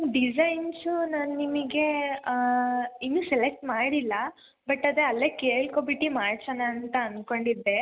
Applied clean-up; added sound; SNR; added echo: none; none; none; none.